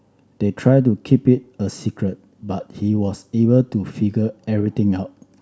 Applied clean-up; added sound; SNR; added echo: none; none; none; none.